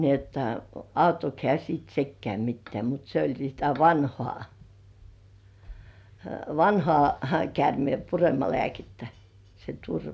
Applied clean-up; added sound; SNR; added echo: none; none; none; none.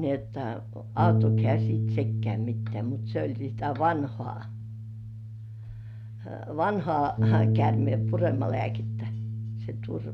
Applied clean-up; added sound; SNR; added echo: none; Bass guitar; -3 dB; none.